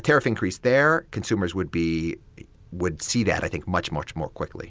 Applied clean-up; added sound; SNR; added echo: none; none; none; none.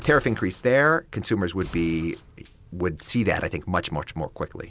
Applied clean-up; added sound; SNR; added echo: none; Gunshot, gunfire; 19 dB; none.